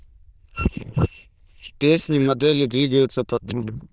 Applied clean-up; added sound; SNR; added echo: neural diffusion model UNIVERSE++.